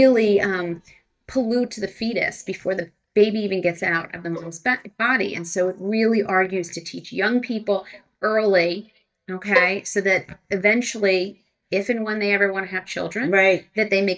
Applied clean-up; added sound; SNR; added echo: neural mask model DeepFilterNet 3.